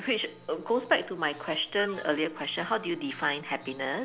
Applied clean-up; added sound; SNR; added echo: none; Wind instrument, woodwind instrument; 20 dB; none.